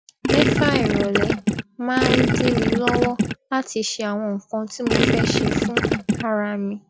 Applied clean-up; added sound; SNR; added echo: none; Gurgling; -5 dB; none.